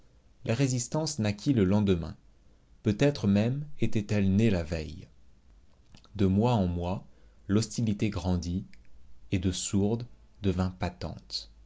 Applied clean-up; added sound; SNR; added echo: none; none; none; none.